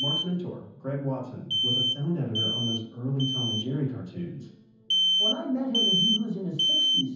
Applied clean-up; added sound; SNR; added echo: none; Alarm; -3 dB; reverberation time 0.7 s.